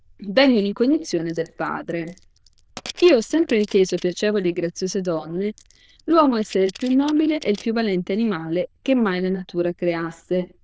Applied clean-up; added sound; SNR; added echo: neural diffusion model UNIVERSE++.